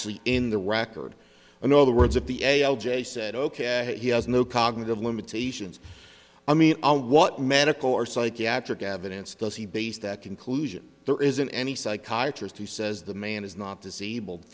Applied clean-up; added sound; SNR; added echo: none; none; none; none.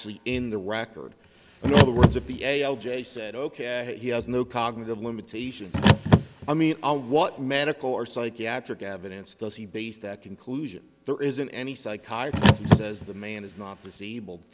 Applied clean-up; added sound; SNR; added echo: none; Car; -4 dB; none.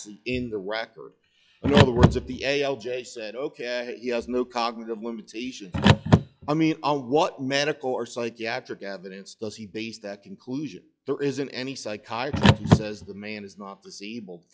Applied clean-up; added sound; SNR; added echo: classical method log-MMSE.